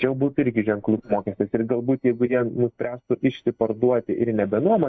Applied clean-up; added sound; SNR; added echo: neural mask model DeepFilterNet 3.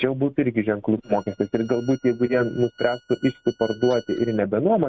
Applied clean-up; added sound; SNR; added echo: neural mask model RNNoise.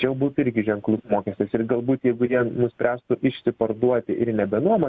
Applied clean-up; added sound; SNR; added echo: none; none; none; none.